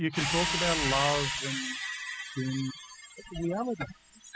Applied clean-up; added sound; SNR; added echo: classical method spectral subtraction.